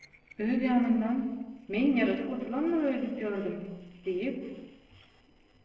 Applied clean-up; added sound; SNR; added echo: neural separator model SepFormer DNS4.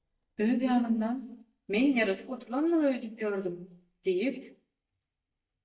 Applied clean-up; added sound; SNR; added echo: neural mask model DeepFilterNet 3.